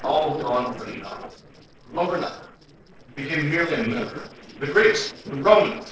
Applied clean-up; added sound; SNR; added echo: neural separator model SepFormer DNS4.